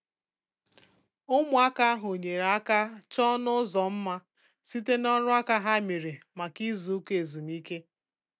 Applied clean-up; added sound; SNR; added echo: none; none; none; none.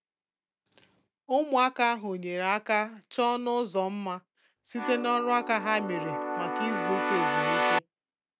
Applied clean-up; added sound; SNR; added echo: none; Keyboard (musical); 0 dB; none.